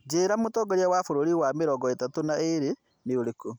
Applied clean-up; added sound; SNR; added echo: none; none; none; none.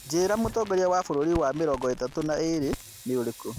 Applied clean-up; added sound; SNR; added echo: none; Crackle + Sink (filling or washing); 15 dB; none.